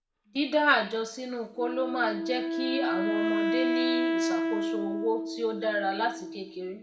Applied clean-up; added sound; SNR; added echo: none; Wind instrument, woodwind instrument; 0 dB; reverberation time 0.5 s.